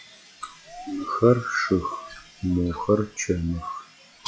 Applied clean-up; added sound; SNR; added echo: classical method log-MMSE.